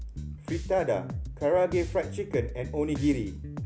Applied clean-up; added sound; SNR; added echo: none; Bass guitar; 7 dB; none.